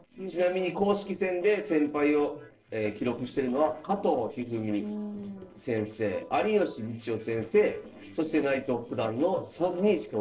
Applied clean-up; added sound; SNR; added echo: neural separator model SepFormer DNS4.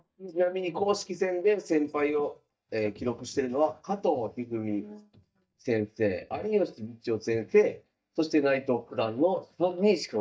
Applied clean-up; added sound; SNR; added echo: neural mask model DeepFilterNet 3.